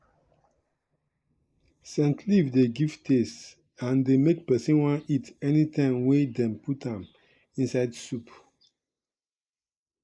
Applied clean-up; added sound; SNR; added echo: neural mask model Resemble Enhance denoiser.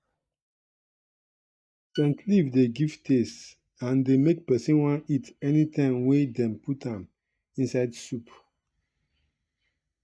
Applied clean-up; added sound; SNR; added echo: neural mask model DeepFilterNet 3.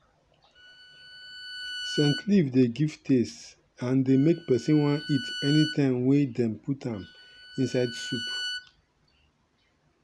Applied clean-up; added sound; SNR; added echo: none; Bowed string instrument; 12 dB; none.